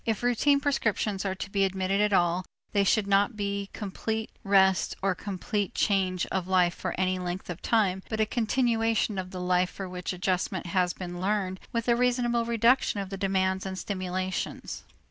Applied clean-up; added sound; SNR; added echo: none; none; none; none.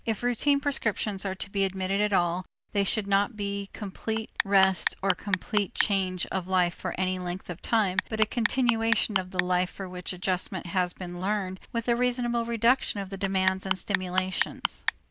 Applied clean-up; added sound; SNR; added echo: none; Clock; 4 dB; none.